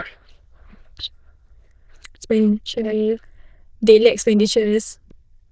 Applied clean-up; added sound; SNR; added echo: neural diffusion model UNIVERSE++.